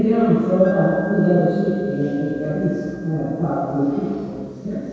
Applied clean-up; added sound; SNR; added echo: none; Alarm; 16 dB; reverberation time 2.0 s.